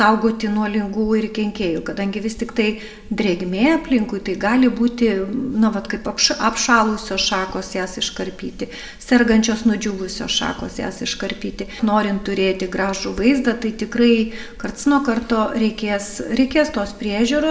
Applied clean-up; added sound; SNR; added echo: none; none; none; reverberation time 1.0 s.